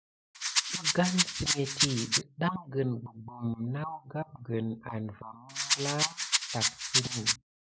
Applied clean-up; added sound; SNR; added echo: none; Rattle; -4 dB; none.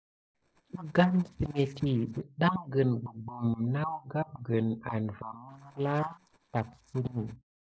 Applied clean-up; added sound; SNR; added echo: neural separator model SepFormer DNS4.